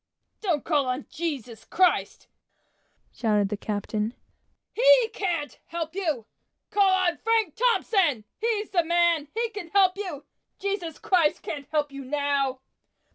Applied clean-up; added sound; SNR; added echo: none; none; none; none.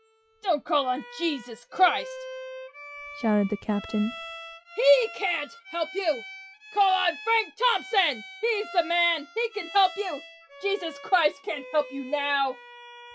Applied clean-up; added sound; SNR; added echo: classical method log-MMSE.